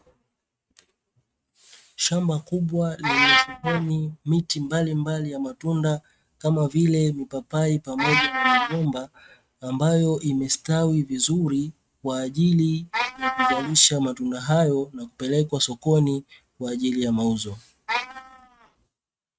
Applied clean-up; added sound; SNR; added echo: neural mask model RNNoise.